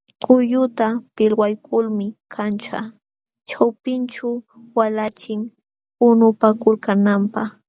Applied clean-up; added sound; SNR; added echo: none; none; none; none.